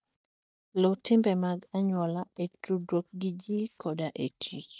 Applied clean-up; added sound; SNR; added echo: neural mask model DeepFilterNet 3.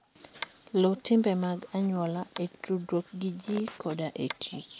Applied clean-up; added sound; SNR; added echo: none; Tap; 19 dB; none.